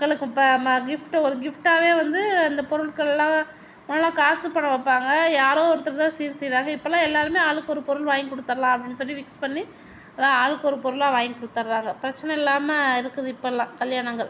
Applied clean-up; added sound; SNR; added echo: none; none; none; none.